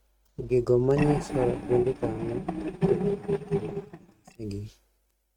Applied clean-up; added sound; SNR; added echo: neural mask model RNNoise.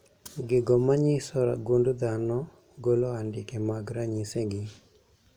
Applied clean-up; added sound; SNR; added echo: none; none; none; none.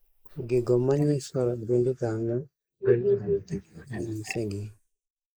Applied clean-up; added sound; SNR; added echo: neural mask model Resemble Enhance denoiser.